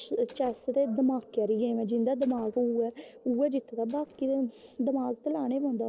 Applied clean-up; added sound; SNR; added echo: neural separator model SepFormer DNS4.